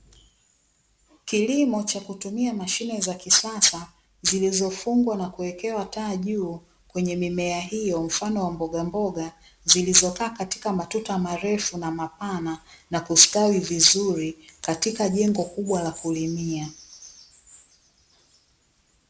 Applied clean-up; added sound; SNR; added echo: none; none; none; none.